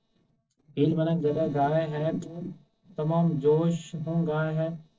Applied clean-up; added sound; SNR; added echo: neural separator model SepFormer DNS4.